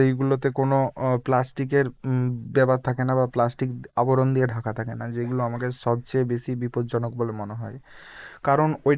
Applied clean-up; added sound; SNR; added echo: neural mask model Resemble Enhance denoiser.